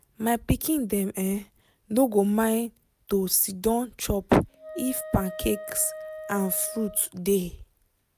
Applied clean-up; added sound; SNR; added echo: none; Wind instrument, woodwind instrument; 14 dB; none.